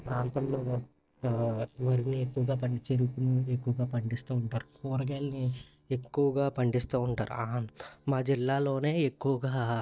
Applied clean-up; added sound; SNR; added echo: neural separator model SepFormer DNS4.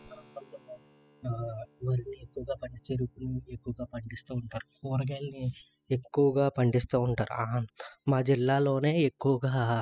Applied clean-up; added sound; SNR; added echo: classical method spectral subtraction.